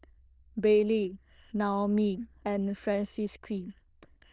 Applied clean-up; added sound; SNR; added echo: neural diffusion model UNIVERSE++.